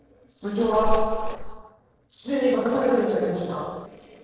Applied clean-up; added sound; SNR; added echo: neural separator model SepFormer DNS4.